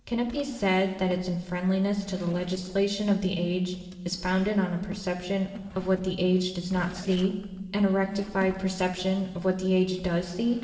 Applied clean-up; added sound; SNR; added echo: neural separator model SepFormer DNS4.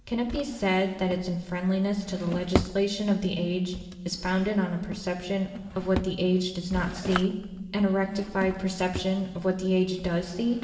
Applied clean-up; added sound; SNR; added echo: none; Drawer open or close; 11 dB; reverberation time 1.3 s.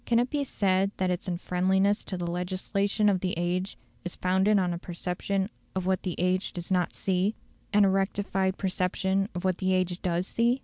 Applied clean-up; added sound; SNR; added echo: none; none; none; none.